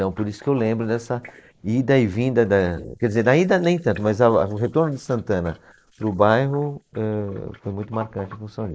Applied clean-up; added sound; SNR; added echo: neural mask model Resemble Enhance denoiser.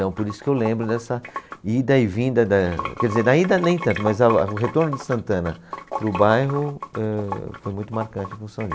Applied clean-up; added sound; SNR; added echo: none; Sink (filling or washing) / Water; 12 dB; none.